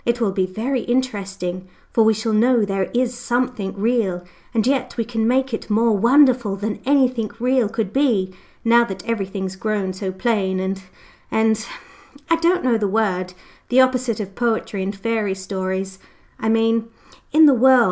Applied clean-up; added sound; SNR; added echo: none; none; none; none.